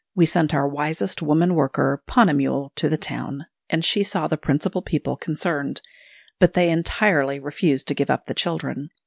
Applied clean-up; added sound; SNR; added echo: none; none; none; none.